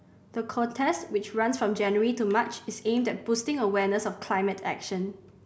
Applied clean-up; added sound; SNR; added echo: none; none; none; none.